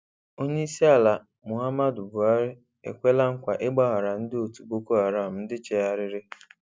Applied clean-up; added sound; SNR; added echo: none; none; none; none.